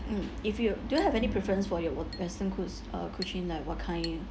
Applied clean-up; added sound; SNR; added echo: none; Chink, clink; 20 dB; none.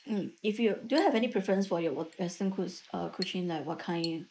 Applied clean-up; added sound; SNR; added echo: neural mask model Resemble Enhance denoiser.